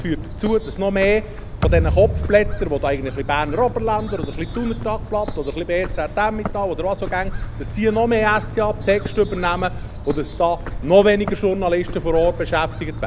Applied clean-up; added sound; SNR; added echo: none; Bird + Thump, thud; 6 dB; none.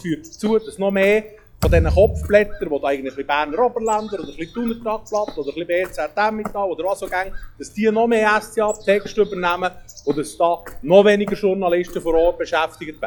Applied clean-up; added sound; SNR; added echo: classical method log-MMSE.